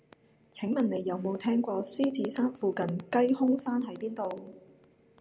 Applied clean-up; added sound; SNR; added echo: none; none; none; none.